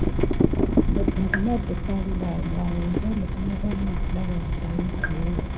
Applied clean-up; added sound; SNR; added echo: none; Drip / Water tap, faucet; -5 dB; none.